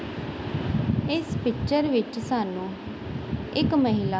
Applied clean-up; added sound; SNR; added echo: none; none; none; none.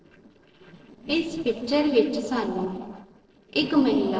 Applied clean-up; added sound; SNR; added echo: neural separator model SepFormer DNS4.